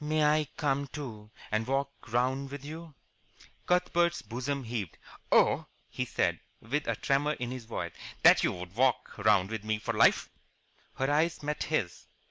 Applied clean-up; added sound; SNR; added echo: none; none; none; none.